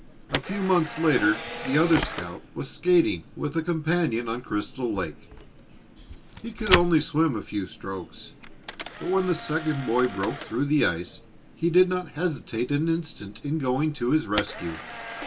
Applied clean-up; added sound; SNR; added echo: none; Camera; 10 dB; reverberation time 0.2 s.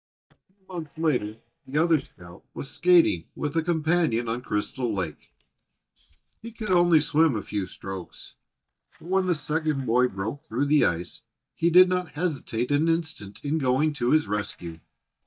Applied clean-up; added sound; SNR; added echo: neural mask model DeepFilterNet 3.